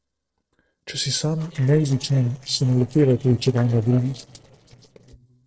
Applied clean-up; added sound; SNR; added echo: neural separator model SepFormer DNS4.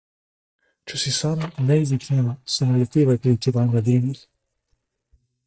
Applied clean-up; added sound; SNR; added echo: neural mask model DeepFilterNet 3.